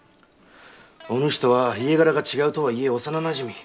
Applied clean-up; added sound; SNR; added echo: none; none; none; none.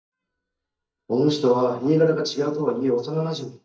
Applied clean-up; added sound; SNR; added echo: neural mask model DeepFilterNet 3.